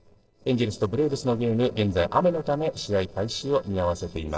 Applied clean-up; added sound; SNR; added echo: neural separator model SepFormer DNS4.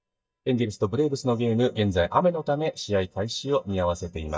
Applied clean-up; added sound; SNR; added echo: neural mask model DeepFilterNet 3.